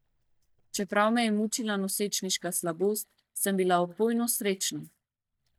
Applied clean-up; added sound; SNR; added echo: neural mask model DeepFilterNet 3.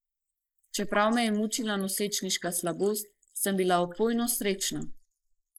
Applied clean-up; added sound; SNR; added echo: neural mask model Resemble Enhance denoiser.